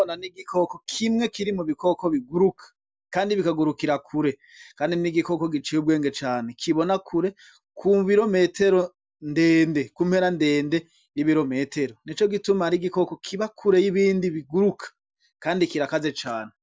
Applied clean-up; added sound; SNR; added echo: none; none; none; none.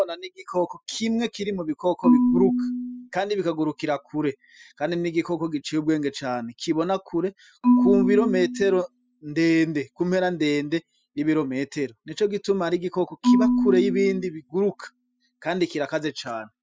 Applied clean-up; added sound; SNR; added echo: classical method spectral subtraction.